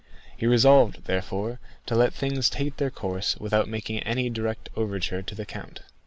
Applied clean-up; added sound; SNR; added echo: none; none; none; none.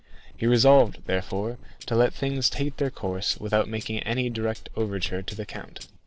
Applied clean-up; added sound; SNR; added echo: neural separator model SepFormer DNS4.